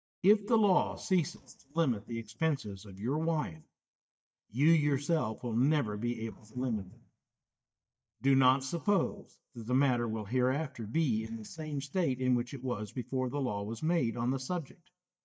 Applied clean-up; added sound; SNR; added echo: neural mask model DeepFilterNet 3.